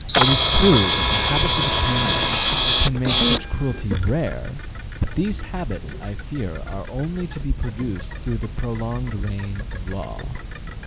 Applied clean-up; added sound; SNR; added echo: none; Camera; -1 dB; none.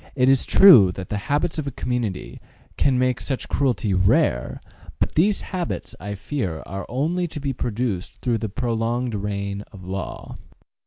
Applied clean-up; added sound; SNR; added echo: none; none; none; none.